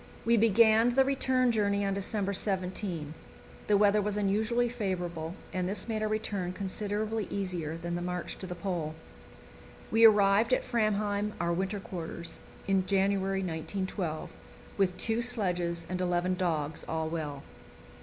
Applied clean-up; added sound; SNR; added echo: none; none; none; none.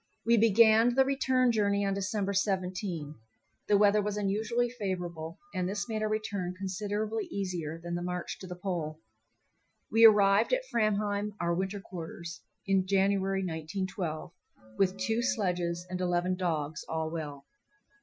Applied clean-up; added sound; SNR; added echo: classical method Wiener filter.